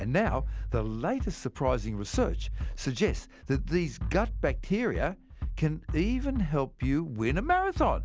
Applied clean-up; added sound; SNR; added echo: none; Bass drum; 5 dB; none.